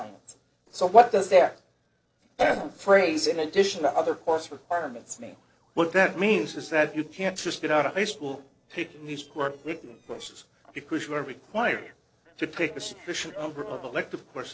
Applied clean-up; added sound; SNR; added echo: neural separator model SepFormer DNS4.